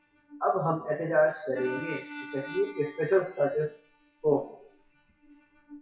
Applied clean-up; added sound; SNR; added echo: classical method WPE with log-MMSE.